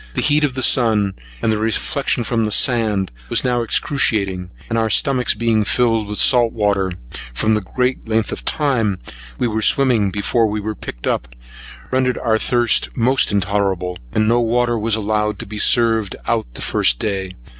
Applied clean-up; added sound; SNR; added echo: none; none; none; none.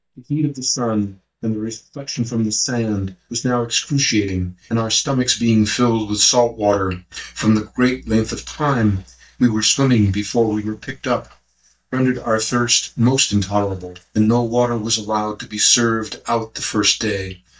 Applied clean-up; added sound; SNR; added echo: neural mask model DeepFilterNet 3.